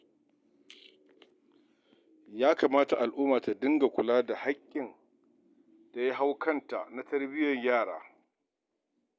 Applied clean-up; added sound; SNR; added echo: none; none; none; none.